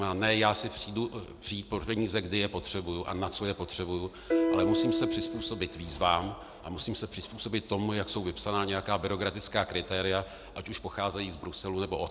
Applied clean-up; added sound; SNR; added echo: none; Piano; 1 dB; none.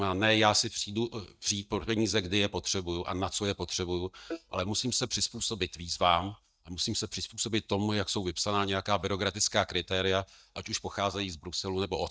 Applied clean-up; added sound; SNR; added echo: neural mask model DeepFilterNet 3.